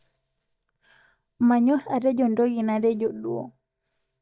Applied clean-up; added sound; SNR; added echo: neural mask model DeepFilterNet 3.